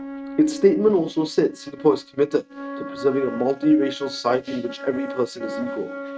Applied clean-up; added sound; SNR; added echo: neural mask model RNNoise.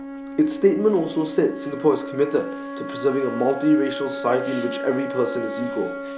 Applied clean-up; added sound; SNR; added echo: none; Wind instrument, woodwind instrument; 8 dB; none.